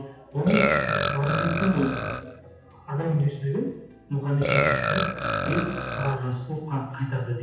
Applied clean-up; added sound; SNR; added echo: none; Burping, eructation; 1 dB; reverberation time 0.8 s.